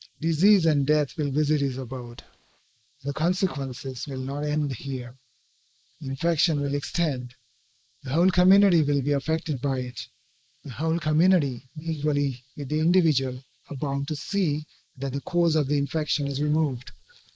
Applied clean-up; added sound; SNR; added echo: neural mask model Resemble Enhance denoiser.